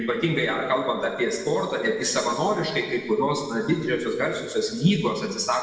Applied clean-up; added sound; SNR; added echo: neural separator model SepFormer DNS4.